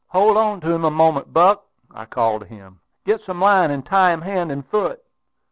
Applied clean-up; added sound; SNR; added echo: none; none; none; none.